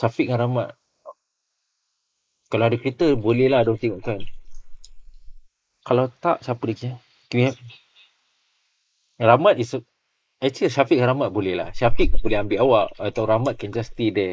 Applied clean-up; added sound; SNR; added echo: neural mask model Resemble Enhance denoiser.